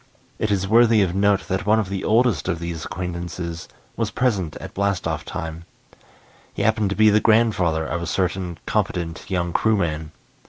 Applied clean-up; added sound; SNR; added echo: none; none; none; none.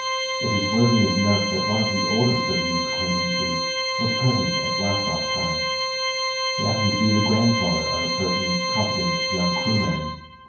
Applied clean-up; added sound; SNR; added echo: none; Organ; 0 dB; reverberation time 0.9 s.